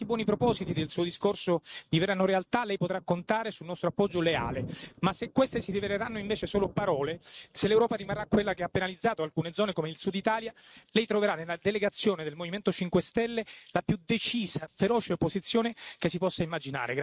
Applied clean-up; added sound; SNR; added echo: neural mask model RNNoise.